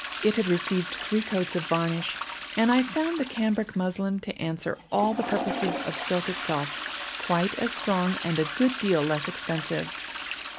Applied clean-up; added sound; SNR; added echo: none; Toilet flush; 7 dB; none.